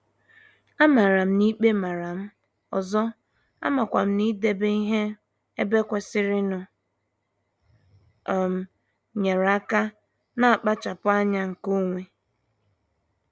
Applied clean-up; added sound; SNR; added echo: none; none; none; none.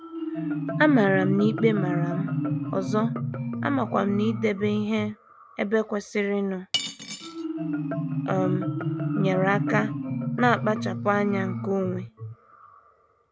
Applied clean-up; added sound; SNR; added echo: none; Marimba, xylophone + Cutlery, silverware / Dishes, pots, and pans; 3 dB; none.